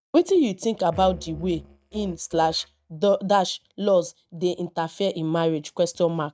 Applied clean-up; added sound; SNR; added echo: neural mask model RNNoise.